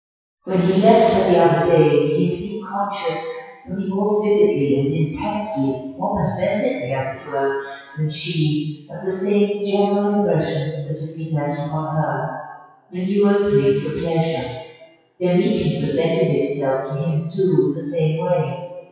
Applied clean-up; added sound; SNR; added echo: classical method WPE with log-MMSE.